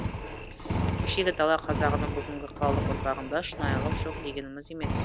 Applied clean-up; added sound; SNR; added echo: none; Engine; 0 dB; none.